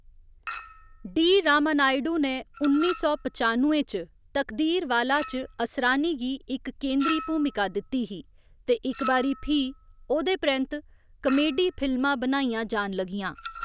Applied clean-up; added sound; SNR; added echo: none; Chink, clink; 13 dB; none.